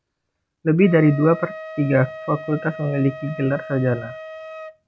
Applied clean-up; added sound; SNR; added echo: none; Wind instrument, woodwind instrument; 14 dB; none.